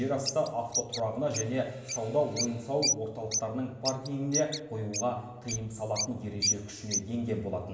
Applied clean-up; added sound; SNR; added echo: none; Bird; 3 dB; reverberation time 1.0 s.